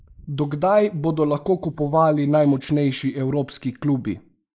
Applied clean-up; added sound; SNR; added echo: neural mask model Resemble Enhance denoiser.